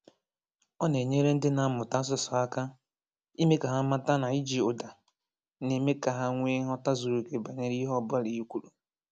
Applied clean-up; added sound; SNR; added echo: none; none; none; none.